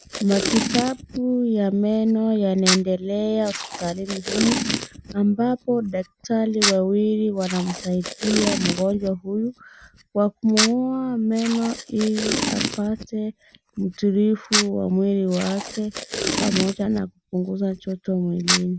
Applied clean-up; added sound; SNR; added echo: none; Packing tape, duct tape; 6 dB; none.